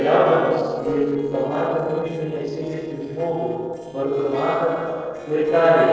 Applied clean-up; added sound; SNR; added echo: neural separator model SepFormer DNS4.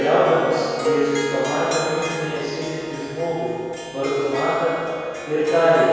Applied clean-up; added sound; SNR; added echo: none; Harp; 7 dB; reverberation time 2.2 s.